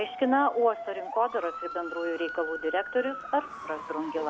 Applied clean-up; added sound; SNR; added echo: none; Motor vehicle (road) / Siren; 9 dB; none.